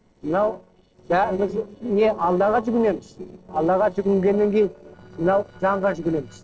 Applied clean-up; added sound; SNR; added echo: neural separator model SepFormer DNS4.